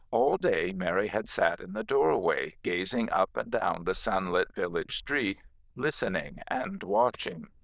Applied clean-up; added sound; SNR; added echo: neural diffusion model UNIVERSE++.